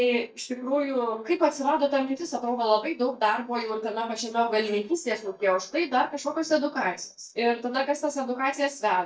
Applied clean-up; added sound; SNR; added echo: neural mask model DeepFilterNet 3.